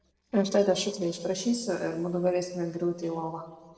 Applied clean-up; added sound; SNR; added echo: neural separator model SepFormer DNS4.